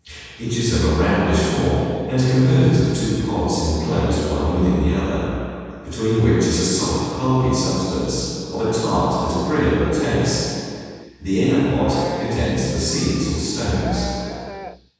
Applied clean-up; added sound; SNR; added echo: none; Livestock, farm animals, working animals; 15 dB; reverberation time 2.1 s.